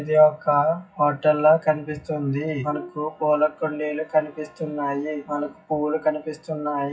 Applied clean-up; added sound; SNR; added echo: classical method WPE with log-MMSE.